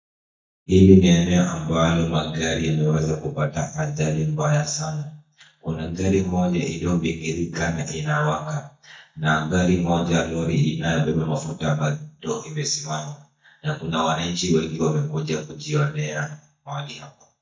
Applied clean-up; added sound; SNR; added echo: neural mask model DeepFilterNet 3.